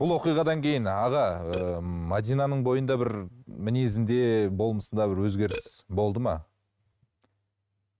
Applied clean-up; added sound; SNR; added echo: neural mask model RNNoise.